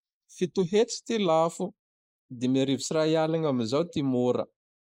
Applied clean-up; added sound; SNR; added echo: neural mask model Resemble Enhance denoiser.